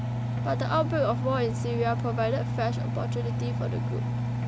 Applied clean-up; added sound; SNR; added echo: none; Engine; -2 dB; none.